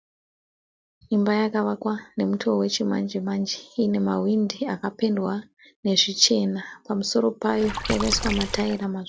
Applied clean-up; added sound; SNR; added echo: none; Water / Splash, splatter; 5 dB; none.